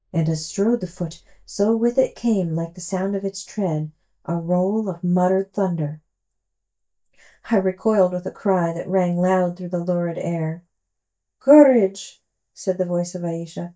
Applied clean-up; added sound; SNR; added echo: neural mask model DeepFilterNet 3.